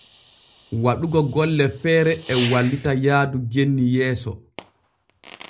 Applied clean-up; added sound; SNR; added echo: none; Fireworks; 16 dB; none.